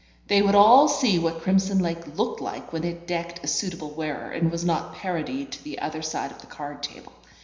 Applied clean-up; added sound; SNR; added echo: none; none; none; reverberation time 0.9 s.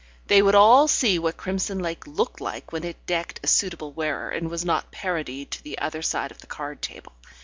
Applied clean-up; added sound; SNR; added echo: none; none; none; none.